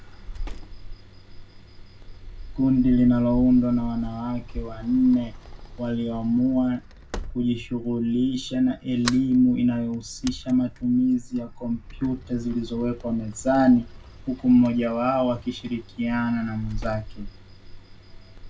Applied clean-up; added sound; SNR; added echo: none; Sliding door; 13 dB; reverberation time 0.4 s.